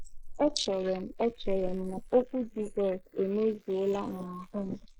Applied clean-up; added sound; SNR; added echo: neural mask model Resemble Enhance denoiser.